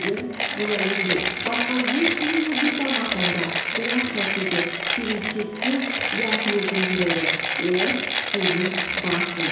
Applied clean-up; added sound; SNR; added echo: none; Mechanisms; -3 dB; reverberation time 1.1 s.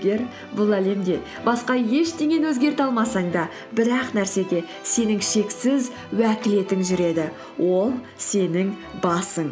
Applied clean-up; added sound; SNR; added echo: none; none; none; none.